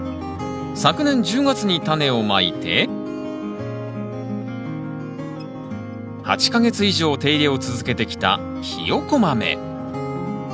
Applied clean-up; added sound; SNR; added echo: none; none; none; none.